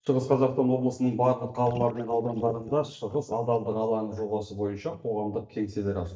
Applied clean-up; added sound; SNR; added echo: neural mask model DeepFilterNet 3.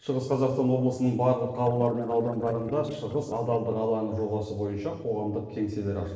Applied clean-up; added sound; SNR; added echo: neural separator model SepFormer DNS4.